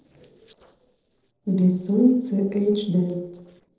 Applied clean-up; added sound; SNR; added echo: neural separator model SepFormer DNS4.